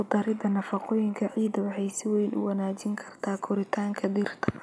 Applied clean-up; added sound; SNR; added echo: none; none; none; none.